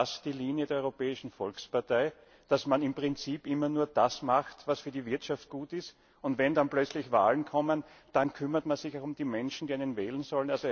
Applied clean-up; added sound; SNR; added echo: none; none; none; none.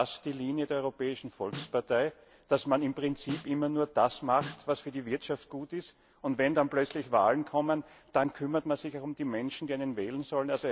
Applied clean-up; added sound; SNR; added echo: none; Snare drum; 16 dB; none.